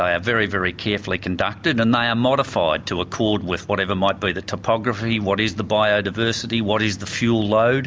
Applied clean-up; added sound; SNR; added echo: none; none; none; none.